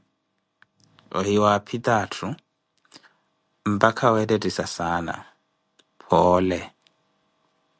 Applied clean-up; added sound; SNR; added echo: none; none; none; none.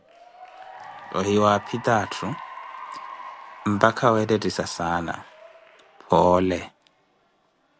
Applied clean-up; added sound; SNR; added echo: none; Applause / Cheering; 17 dB; none.